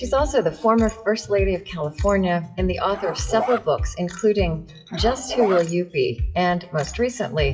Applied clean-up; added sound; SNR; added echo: classical method WPE with log-MMSE.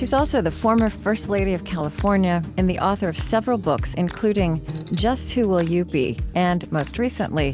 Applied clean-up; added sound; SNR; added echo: none; none; none; none.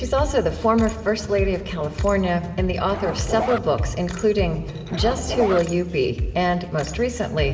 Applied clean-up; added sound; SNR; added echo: none; Zipper (clothing); 9 dB; reverberation time 2.7 s.